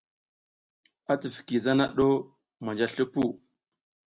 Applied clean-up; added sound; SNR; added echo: none; none; none; none.